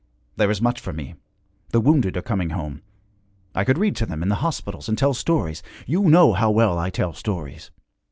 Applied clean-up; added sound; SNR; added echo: none; none; none; none.